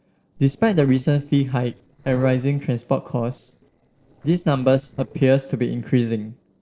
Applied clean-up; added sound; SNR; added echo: neural separator model SepFormer DNS4.